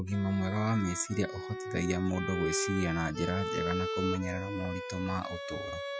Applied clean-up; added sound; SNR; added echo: classical method Wiener filter.